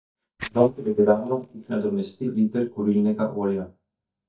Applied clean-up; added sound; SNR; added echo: neural mask model DeepFilterNet 3.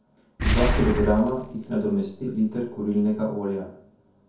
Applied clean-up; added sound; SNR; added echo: none; Boom; 2 dB; reverberation time 0.6 s.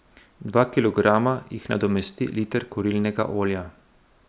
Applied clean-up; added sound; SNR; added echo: none; none; none; none.